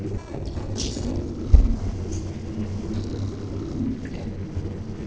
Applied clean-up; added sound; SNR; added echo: neural separator model SepFormer DNS4.